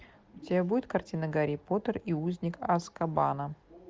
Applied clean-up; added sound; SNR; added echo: none; none; none; none.